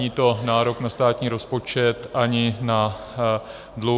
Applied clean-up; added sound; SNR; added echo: none; none; none; none.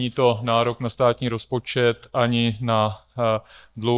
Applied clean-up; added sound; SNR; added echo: neural mask model DeepFilterNet 3.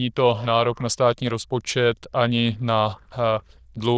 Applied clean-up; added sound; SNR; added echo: neural diffusion model UNIVERSE++.